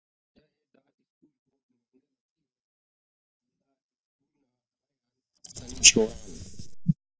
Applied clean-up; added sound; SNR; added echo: neural mask model DeepFilterNet 3.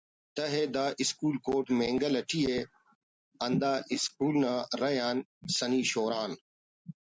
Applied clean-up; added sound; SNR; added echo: none; none; none; none.